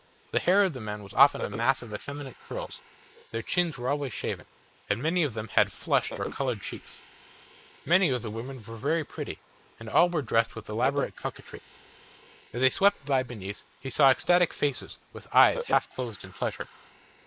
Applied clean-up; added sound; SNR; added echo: neural mask model Resemble Enhance denoiser.